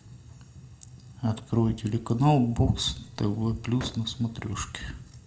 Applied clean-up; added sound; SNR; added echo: none; Slam; 18 dB; reverberation time 0.5 s.